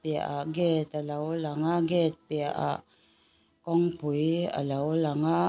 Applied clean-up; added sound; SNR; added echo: none; none; none; none.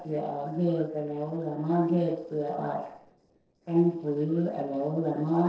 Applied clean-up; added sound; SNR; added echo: neural separator model SepFormer DNS4.